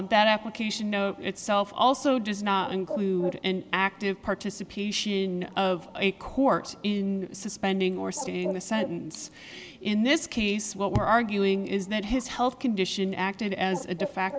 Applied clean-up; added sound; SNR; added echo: none; Bird; 16 dB; none.